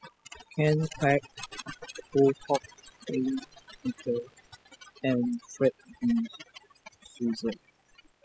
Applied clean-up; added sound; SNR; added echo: classical method spectral subtraction.